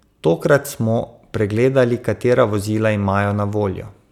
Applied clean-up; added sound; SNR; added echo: none; none; none; none.